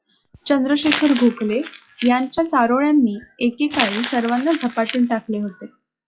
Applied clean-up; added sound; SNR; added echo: classical method log-MMSE.